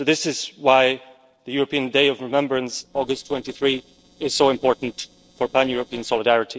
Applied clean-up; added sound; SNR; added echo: neural separator model SepFormer DNS4.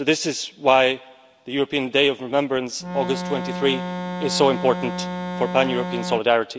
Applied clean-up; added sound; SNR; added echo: none; Organ; 6 dB; none.